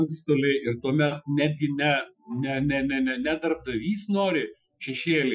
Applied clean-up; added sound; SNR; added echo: classical method Wiener filter.